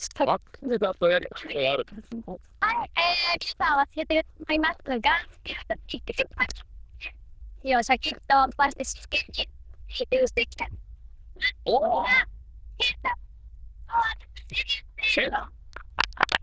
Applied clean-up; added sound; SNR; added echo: neural diffusion model UNIVERSE++.